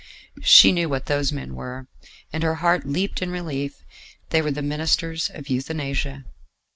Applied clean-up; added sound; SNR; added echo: neural mask model Resemble Enhance denoiser.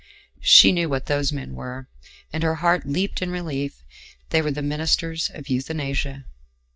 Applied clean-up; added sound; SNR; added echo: neural mask model DeepFilterNet 3.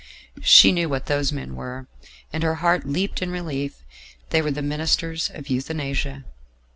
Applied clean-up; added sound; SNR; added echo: none; none; none; none.